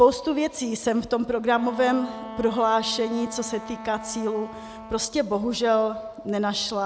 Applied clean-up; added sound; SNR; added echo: none; Wind instrument, woodwind instrument; 16 dB; none.